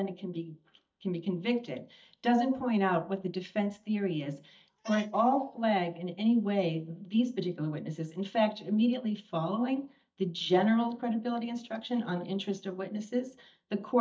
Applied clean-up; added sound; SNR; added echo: neural mask model DeepFilterNet 3.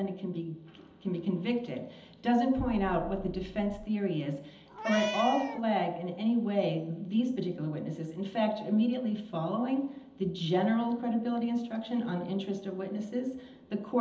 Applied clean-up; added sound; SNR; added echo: none; Meow; 8 dB; reverberation time 1.2 s.